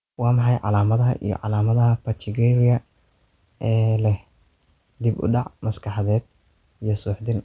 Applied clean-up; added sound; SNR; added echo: none; none; none; none.